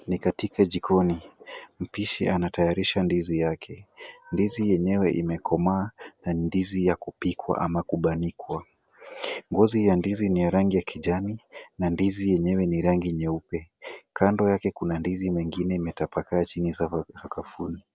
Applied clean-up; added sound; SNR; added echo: none; none; none; none.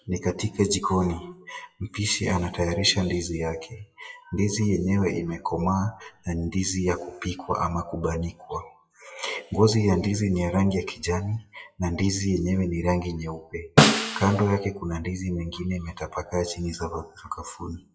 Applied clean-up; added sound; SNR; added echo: classical method WPE with log-MMSE.